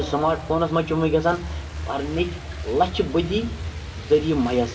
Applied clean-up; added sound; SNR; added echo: none; Truck; 9 dB; reverberation time 0.8 s.